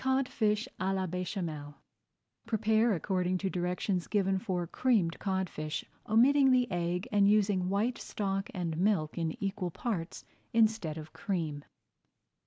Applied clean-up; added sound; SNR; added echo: none; none; none; none.